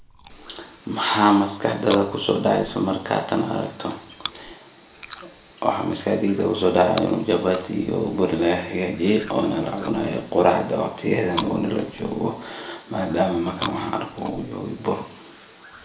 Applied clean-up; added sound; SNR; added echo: none; Chewing, mastication; 18 dB; reverberation time 0.6 s.